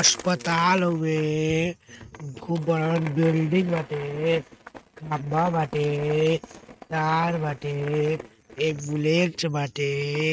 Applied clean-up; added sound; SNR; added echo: neural mask model RNNoise.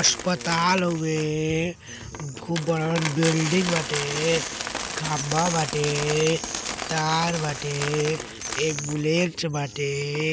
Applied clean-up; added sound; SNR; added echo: none; Coin (dropping); 8 dB; none.